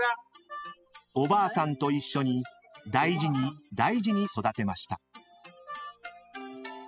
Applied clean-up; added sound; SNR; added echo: classical method spectral subtraction.